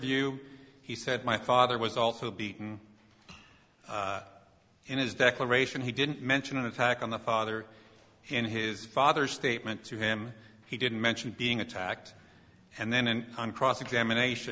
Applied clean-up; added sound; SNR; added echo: none; none; none; none.